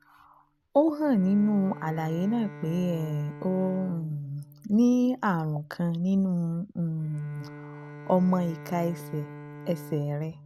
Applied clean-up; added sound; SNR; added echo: none; Bowed string instrument; 16 dB; none.